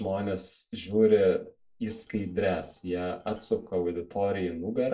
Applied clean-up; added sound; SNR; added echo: neural separator model SepFormer DNS4.